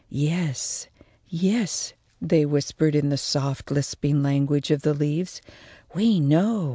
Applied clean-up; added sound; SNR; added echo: none; none; none; none.